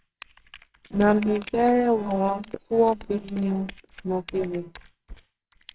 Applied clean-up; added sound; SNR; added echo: neural separator model SepFormer WHAMR!.